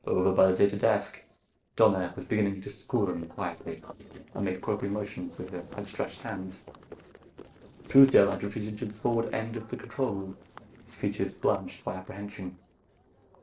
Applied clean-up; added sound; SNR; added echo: neural separator model SepFormer DNS4.